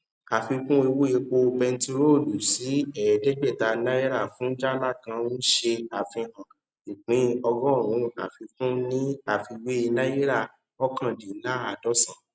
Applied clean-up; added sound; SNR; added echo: none; none; none; none.